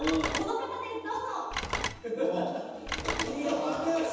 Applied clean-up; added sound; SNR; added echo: none; Telephone; 5 dB; reverberation time 1.1 s.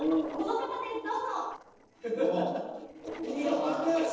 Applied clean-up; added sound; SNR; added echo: neural separator model SepFormer DNS4.